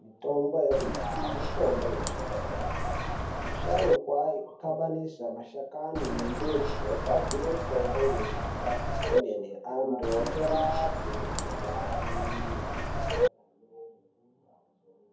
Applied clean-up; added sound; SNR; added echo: none; Bird; -2 dB; reverberation time 0.5 s.